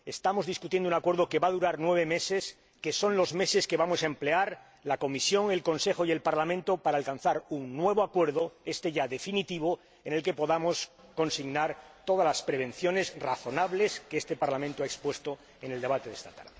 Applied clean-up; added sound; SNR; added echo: none; none; none; none.